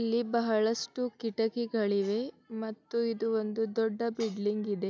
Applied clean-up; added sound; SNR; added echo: none; none; none; none.